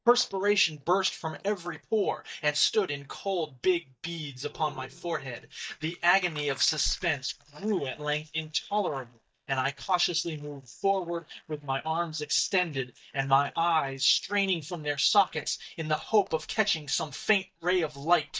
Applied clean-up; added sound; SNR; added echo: neural mask model DeepFilterNet 3.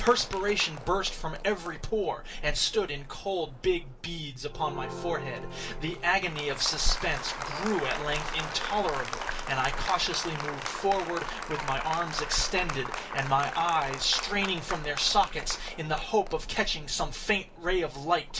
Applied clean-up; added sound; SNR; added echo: none; Applause; 9 dB; reverberation time 0.2 s.